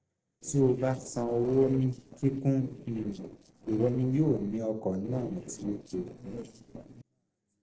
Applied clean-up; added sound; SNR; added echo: neural separator model SepFormer DNS4.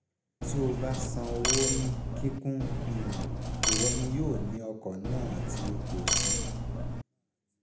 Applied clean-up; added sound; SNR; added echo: none; Cutlery, silverware; -4 dB; reverberation time 0.8 s.